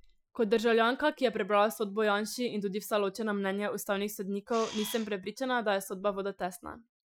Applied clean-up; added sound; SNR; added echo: classical method Wiener filter.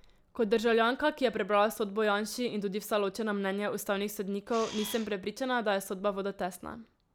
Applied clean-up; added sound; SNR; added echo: none; Camera; 12 dB; none.